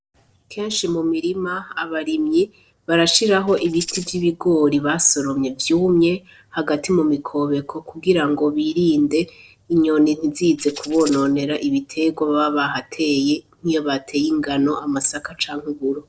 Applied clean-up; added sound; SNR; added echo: neural separator model SepFormer DNS4.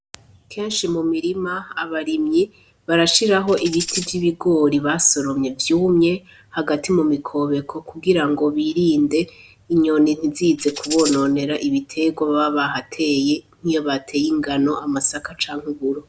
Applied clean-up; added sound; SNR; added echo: none; Tambourine; 9 dB; none.